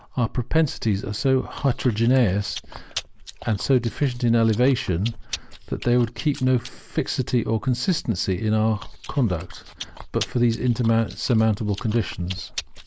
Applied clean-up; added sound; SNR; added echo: neural mask model Resemble Enhance denoiser.